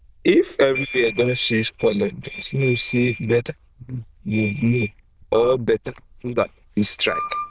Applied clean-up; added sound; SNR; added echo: neural diffusion model UNIVERSE++.